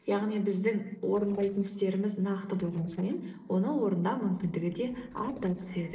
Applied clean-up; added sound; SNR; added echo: neural separator model SepFormer DNS4.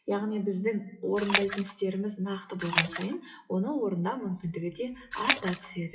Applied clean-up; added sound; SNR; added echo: classical method WPE with log-MMSE.